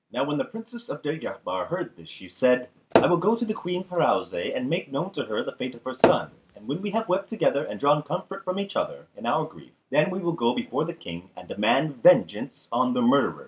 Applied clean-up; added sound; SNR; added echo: none; Tap / Hammer; 1 dB; none.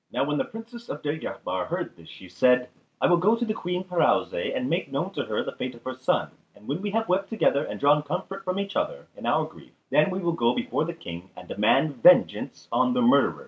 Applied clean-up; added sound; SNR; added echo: none; none; none; none.